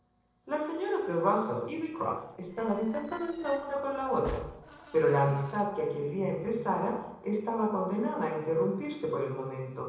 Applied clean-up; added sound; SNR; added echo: neural separator model SepFormer DNS4.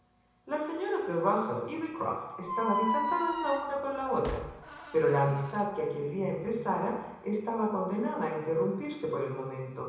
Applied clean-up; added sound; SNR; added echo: none; Squeak; 5 dB; reverberation time 1.1 s.